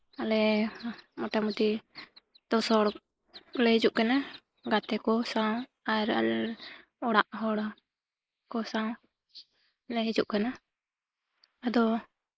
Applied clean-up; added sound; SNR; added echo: neural mask model Resemble Enhance denoiser.